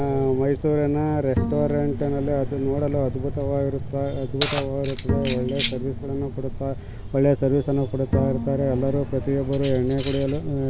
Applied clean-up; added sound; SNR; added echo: none; Bowed string instrument + Keys jangling; 7 dB; none.